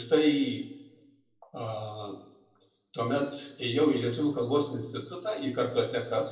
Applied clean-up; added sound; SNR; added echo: none; none; none; reverberation time 0.7 s.